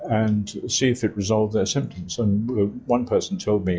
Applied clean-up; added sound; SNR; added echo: classical method log-MMSE.